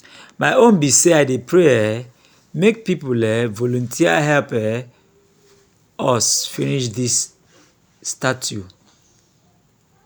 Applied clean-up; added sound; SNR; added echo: none; none; none; none.